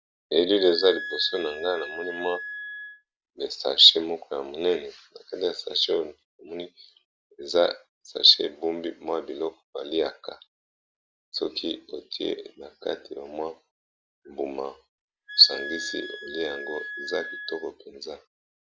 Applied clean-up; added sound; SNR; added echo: none; Wind instrument, woodwind instrument; 10 dB; none.